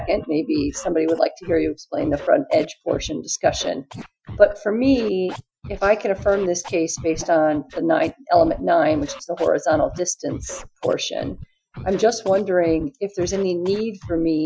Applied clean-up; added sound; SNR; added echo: classical method Wiener filter.